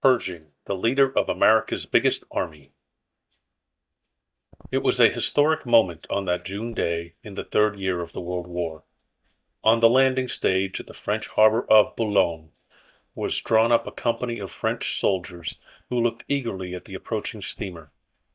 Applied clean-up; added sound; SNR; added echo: neural mask model DeepFilterNet 3.